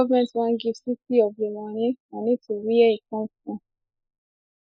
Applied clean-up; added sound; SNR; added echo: neural mask model Resemble Enhance denoiser.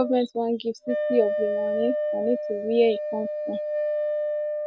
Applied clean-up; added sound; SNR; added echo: none; Wind instrument, woodwind instrument; 1 dB; none.